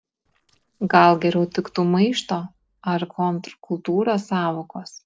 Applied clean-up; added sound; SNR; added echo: neural separator model SepFormer DNS4.